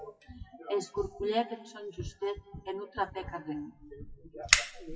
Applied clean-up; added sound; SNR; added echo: classical method WPE with log-MMSE.